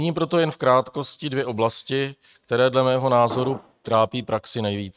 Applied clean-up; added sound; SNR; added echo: neural mask model RNNoise.